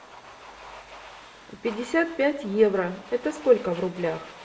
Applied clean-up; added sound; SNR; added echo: none; Domestic sounds, home sounds; 18 dB; reverberation time 0.7 s.